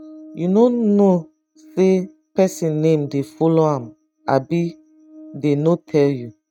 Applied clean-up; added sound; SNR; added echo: neural mask model RNNoise.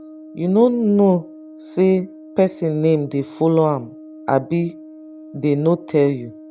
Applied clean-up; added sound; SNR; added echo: none; Brass instrument; 19 dB; none.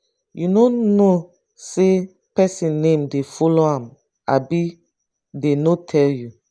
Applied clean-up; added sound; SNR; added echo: none; none; none; none.